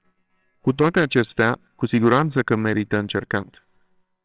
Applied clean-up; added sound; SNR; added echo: neural separator model SepFormer WHAMR!.